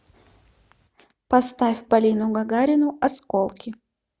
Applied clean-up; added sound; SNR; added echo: none; none; none; none.